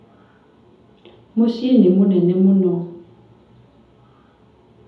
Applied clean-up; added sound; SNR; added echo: none; none; none; reverberation time 2.1 s.